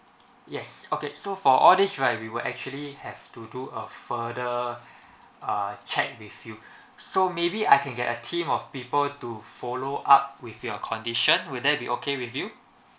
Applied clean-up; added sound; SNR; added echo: none; none; none; none.